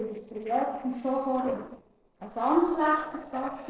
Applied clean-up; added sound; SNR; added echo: neural separator model SepFormer DNS4.